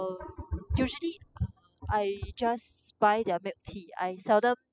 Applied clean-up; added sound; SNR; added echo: classical method spectral subtraction.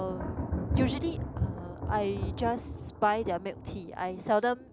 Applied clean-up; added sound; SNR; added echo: none; Thunder; 3 dB; none.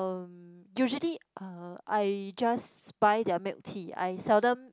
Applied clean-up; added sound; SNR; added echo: none; none; none; none.